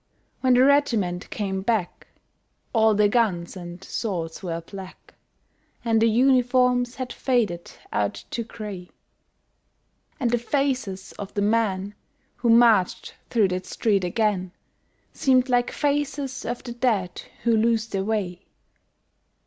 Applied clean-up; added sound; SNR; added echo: none; none; none; none.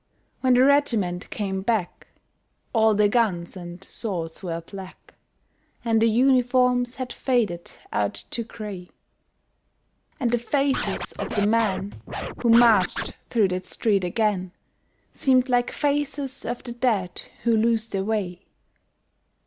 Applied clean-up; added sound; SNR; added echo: none; Scratching (performance technique); 6 dB; none.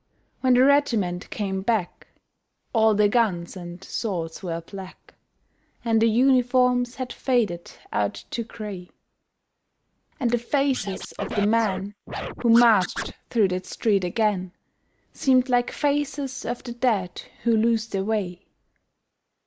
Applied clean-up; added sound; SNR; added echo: neural mask model Resemble Enhance denoiser.